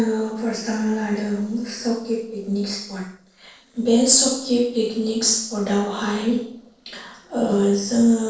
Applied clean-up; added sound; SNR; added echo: neural separator model SepFormer DNS4.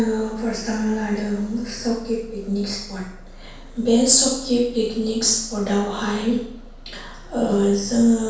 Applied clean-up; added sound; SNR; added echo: none; Bus; 18 dB; reverberation time 0.7 s.